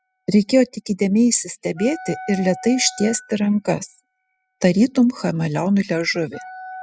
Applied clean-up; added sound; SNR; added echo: classical method spectral subtraction.